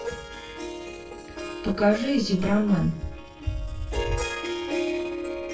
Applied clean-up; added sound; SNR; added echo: neural separator model SepFormer DNS4.